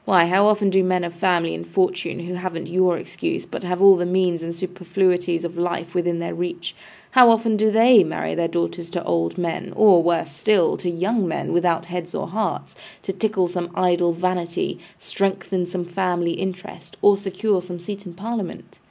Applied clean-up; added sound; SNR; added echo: none; none; none; none.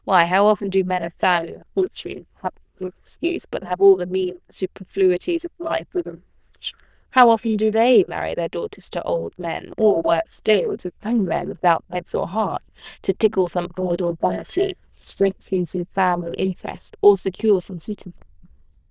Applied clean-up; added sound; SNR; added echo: neural diffusion model UNIVERSE++.